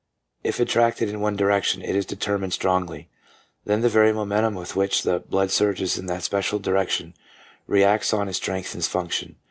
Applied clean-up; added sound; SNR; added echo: none; none; none; none.